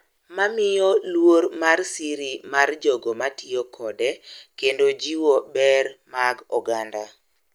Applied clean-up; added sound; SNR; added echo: none; none; none; none.